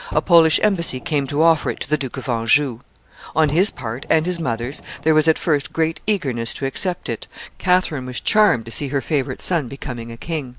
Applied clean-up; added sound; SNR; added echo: none; Fire; 19 dB; none.